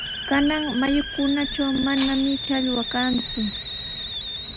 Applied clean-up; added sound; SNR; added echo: none; Shatter + Hiss; 5 dB; none.